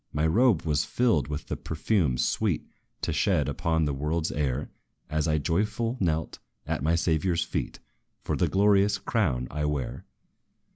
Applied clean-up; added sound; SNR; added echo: none; none; none; none.